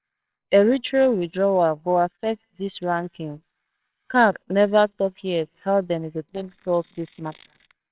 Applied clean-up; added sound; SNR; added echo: neural separator model SepFormer WHAMR!.